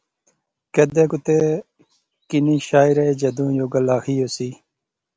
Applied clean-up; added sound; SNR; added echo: none; none; none; none.